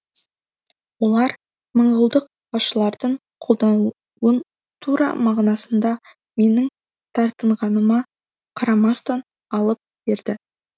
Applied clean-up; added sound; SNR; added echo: none; none; none; none.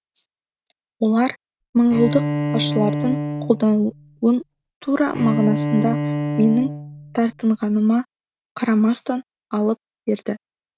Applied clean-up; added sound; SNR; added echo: neural mask model RNNoise.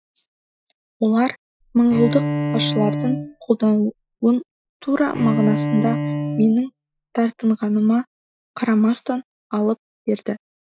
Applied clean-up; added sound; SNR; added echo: classical method Wiener filter.